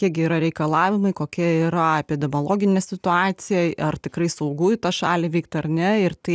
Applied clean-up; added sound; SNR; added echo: none; none; none; none.